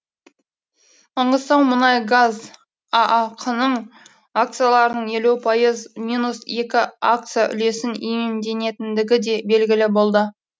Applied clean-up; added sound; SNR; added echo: none; none; none; none.